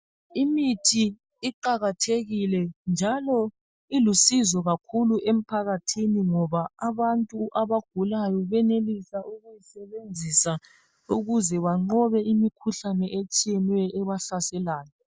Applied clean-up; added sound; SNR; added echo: none; none; none; none.